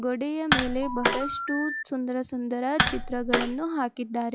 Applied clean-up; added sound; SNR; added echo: classical method log-MMSE.